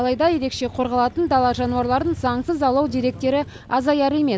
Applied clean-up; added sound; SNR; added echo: none; Motorcycle; 15 dB; none.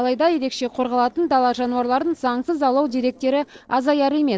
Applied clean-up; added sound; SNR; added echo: neural separator model SepFormer DNS4.